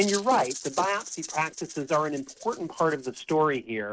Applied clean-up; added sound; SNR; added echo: neural mask model RNNoise.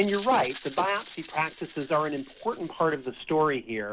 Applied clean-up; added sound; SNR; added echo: none; Rattle (instrument); 8 dB; none.